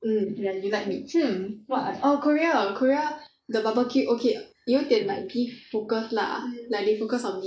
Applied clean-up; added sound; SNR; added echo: neural mask model Resemble Enhance denoiser.